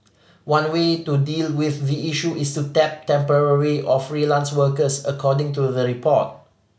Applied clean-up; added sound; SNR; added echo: none; none; none; none.